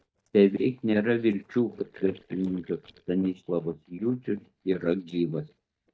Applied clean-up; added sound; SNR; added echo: neural mask model DeepFilterNet 3.